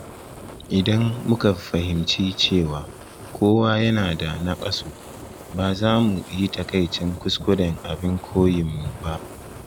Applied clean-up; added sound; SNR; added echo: none; Fire; 16 dB; none.